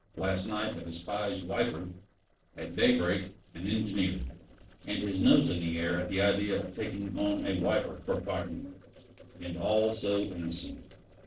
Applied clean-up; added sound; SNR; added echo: neural separator model SepFormer DNS4.